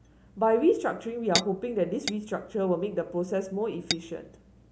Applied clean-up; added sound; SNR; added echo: none; Tap / Glass; 10 dB; none.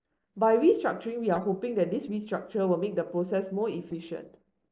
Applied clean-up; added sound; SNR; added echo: neural separator model SepFormer DNS4.